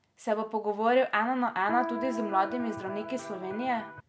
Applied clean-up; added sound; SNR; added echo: none; Electric guitar; 7 dB; none.